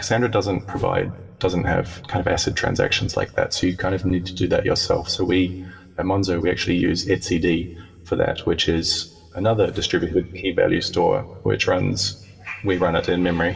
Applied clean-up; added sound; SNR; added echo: none; Whoosh, swoosh, swish; 19 dB; reverberation time 1.4 s.